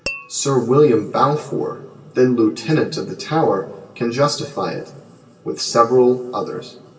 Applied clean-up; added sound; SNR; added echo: none; Tap / Glass; 16 dB; reverberation time 2.8 s.